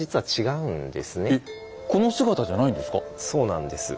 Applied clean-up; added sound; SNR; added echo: none; none; none; none.